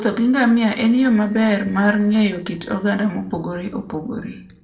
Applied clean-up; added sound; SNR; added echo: neural separator model SepFormer DNS4.